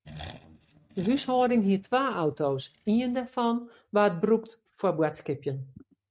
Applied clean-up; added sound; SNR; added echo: neural mask model RNNoise.